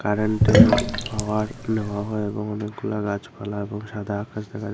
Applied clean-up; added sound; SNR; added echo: none; Sink (filling or washing); -5 dB; none.